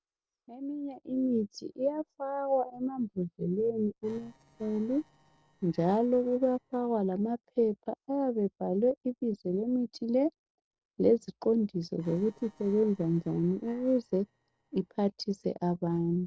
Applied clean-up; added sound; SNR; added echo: neural separator model SepFormer DNS4.